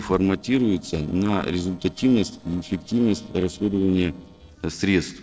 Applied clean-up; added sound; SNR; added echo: neural separator model SepFormer DNS4.